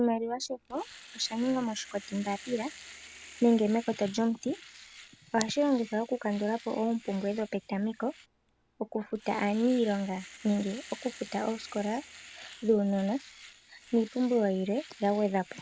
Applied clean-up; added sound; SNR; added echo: none; Domestic sounds, home sounds; 20 dB; none.